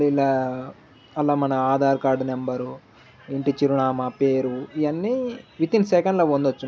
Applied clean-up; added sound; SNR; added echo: none; none; none; none.